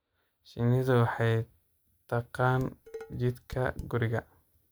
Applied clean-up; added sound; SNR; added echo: neural mask model DeepFilterNet 3.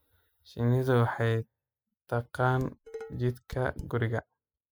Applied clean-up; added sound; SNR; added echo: classical method spectral subtraction.